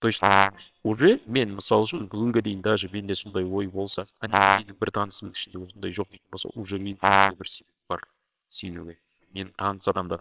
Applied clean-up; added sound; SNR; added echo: neural separator model SepFormer WHAMR!.